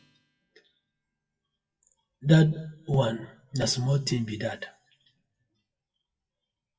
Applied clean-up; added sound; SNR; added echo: classical method WPE with log-MMSE.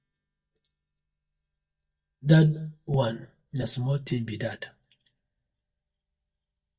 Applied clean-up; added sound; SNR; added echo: neural mask model DeepFilterNet 3.